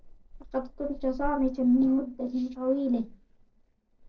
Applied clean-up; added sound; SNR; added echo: neural separator model SepFormer DNS4.